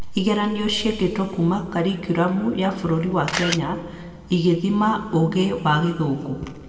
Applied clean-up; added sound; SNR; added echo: none; Camera; 3 dB; reverberation time 1.7 s.